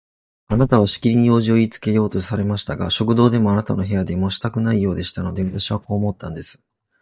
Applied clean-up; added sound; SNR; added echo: neural mask model DeepFilterNet 3.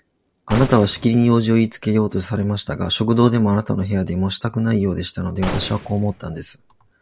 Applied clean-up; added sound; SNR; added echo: none; Gunshot, gunfire; 12 dB; none.